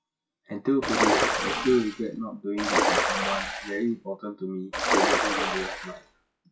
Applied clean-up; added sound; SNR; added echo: classical method WPE with log-MMSE.